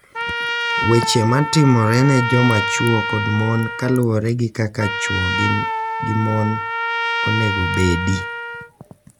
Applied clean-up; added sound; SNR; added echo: none; Trumpet; 4 dB; none.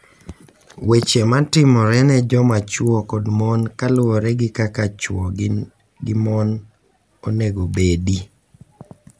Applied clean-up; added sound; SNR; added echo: none; none; none; none.